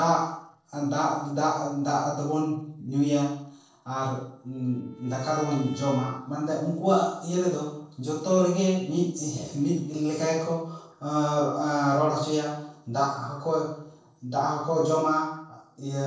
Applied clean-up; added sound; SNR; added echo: neural separator model SepFormer DNS4.